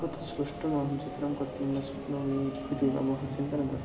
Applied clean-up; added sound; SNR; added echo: none; Subway, metro, underground; 10 dB; reverberation time 2.4 s.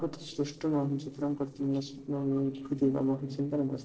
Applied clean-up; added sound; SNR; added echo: neural separator model SepFormer DNS4.